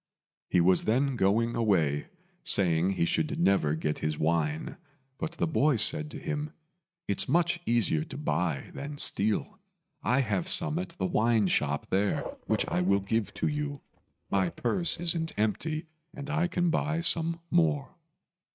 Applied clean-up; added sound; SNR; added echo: neural mask model RNNoise.